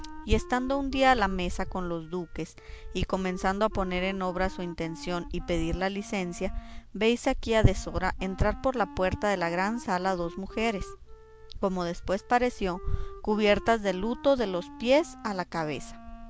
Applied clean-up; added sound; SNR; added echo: none; Wind instrument, woodwind instrument; 19 dB; none.